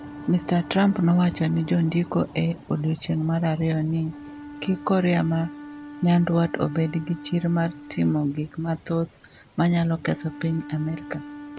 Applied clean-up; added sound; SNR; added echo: none; Wind instrument, woodwind instrument; 17 dB; none.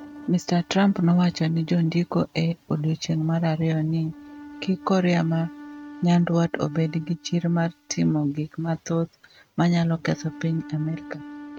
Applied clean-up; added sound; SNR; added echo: neural mask model RNNoise.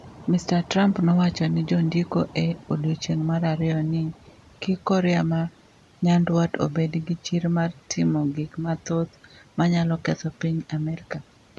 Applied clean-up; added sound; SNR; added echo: none; none; none; none.